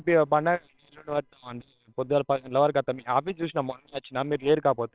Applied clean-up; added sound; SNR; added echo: neural separator model SepFormer WHAMR!.